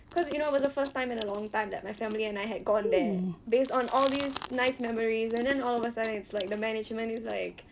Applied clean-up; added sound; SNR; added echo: none; Chewing, mastication; 9 dB; none.